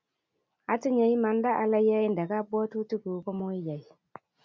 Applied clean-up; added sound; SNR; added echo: none; none; none; none.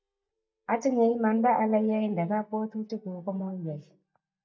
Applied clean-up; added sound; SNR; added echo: neural mask model DeepFilterNet 3.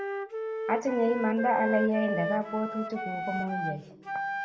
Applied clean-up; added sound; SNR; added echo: none; Wind instrument, woodwind instrument; 4 dB; reverberation time 1.2 s.